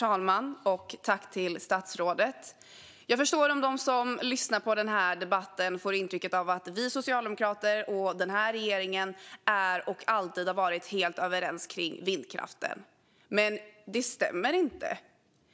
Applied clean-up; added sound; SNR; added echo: none; none; none; none.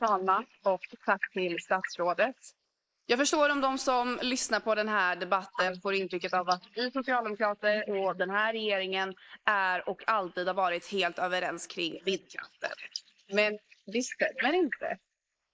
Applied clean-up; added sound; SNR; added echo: neural mask model Resemble Enhance denoiser.